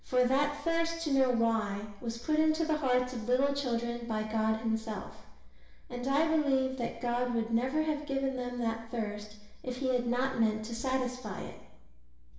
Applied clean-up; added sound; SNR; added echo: none; none; none; reverberation time 0.8 s.